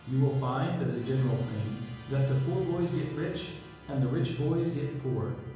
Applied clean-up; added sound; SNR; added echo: none; Musical instrument; 18 dB; reverberation time 1.0 s.